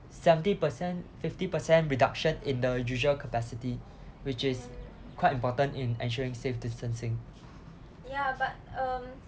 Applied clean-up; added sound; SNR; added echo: none; none; none; none.